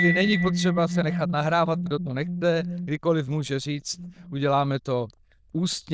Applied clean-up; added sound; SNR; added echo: neural diffusion model UNIVERSE++.